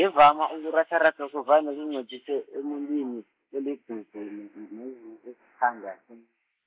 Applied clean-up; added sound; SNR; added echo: neural mask model Resemble Enhance denoiser.